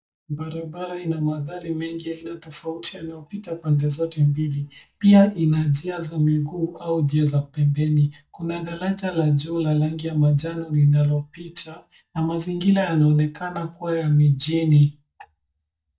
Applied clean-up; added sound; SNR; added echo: neural mask model DeepFilterNet 3.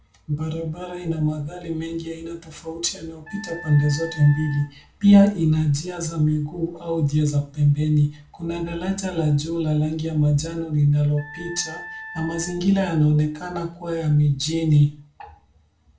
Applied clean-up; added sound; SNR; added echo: none; Wind instrument, woodwind instrument; 17 dB; reverberation time 0.3 s.